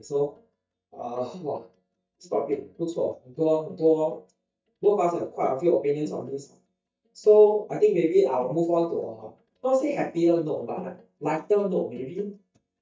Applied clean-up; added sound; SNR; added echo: neural mask model DeepFilterNet 3.